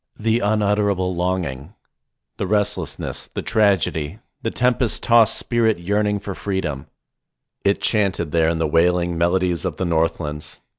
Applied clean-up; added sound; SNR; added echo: none; none; none; none.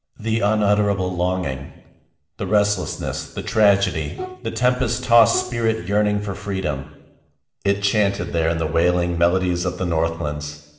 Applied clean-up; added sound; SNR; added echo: none; Bowed string instrument; 15 dB; reverberation time 0.9 s.